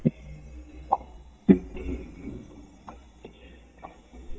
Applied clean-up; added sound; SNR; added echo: neural mask model DeepFilterNet 3.